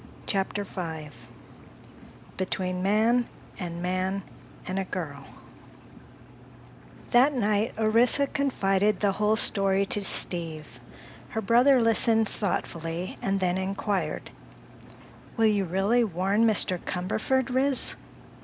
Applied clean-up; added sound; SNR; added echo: none; Engine; 19 dB; none.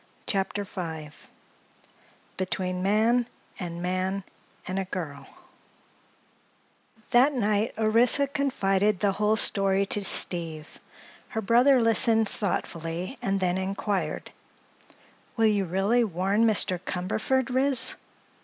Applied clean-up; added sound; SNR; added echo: none; none; none; none.